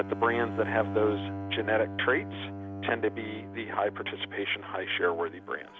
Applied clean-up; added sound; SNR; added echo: none; Bowed string instrument; 8 dB; none.